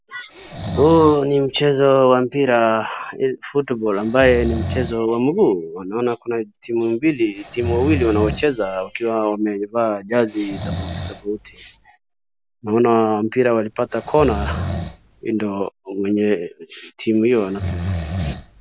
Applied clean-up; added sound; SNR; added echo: none; Breathing; 11 dB; none.